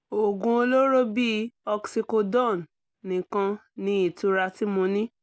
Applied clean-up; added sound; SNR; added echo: none; none; none; none.